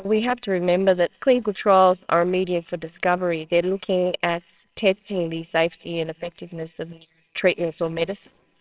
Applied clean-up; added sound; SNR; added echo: neural separator model SepFormer WHAMR!.